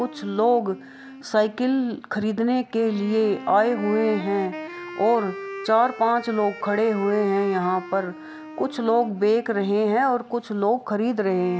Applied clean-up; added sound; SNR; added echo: none; Wind instrument, woodwind instrument; 15 dB; none.